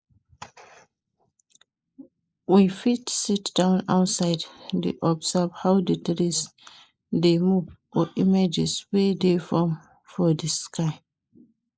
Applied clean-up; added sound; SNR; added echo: neural mask model Resemble Enhance denoiser.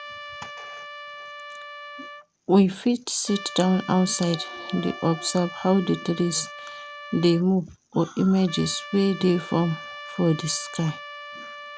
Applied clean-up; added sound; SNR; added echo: none; Trumpet; 14 dB; none.